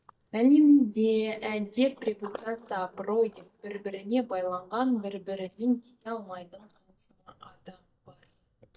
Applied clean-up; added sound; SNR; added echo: neural mask model DeepFilterNet 3.